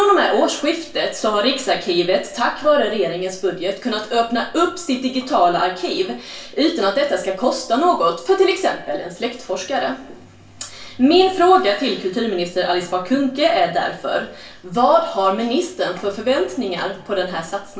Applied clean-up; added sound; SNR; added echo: none; none; none; reverberation time 0.2 s.